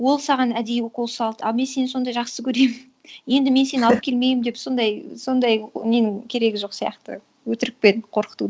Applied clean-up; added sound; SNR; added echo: none; none; none; none.